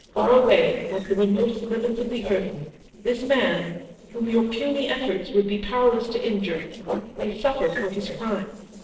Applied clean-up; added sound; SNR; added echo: neural separator model SepFormer DNS4.